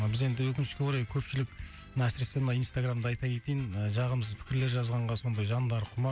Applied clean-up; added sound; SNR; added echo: none; none; none; none.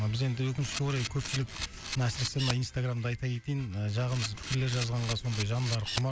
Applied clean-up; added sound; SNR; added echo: none; Camera; 8 dB; none.